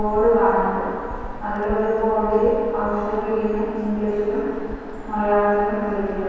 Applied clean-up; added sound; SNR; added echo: none; Bird vocalization, bird call, bird song; 12 dB; reverberation time 2.2 s.